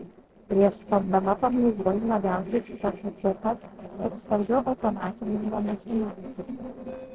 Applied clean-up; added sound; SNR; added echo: neural separator model SepFormer DNS4.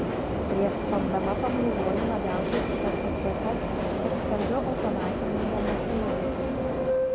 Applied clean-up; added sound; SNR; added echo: none; Subway, metro, underground; -5 dB; none.